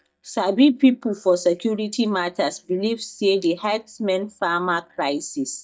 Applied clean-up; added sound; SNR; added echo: neural mask model DeepFilterNet 3.